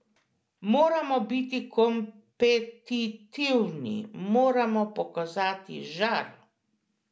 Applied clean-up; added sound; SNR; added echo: none; none; none; none.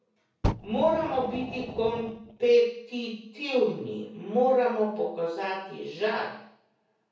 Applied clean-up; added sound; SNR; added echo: none; Fire; 8 dB; reverberation time 0.6 s.